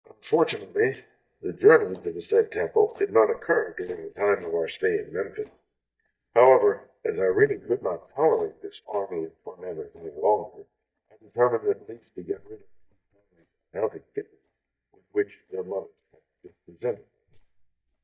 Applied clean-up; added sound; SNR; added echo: neural mask model DeepFilterNet 3.